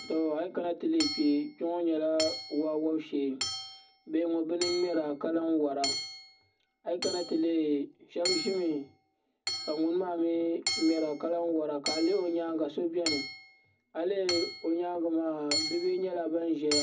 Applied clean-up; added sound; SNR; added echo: none; Hammer / Chink, clink; 8 dB; reverberation time 0.4 s.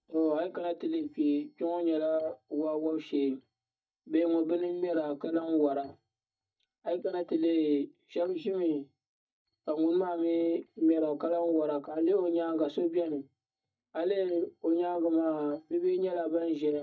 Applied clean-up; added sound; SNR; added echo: neural mask model DeepFilterNet 3.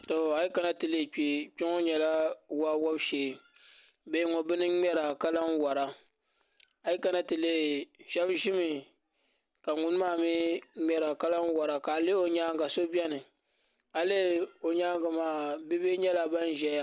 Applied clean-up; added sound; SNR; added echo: none; none; none; none.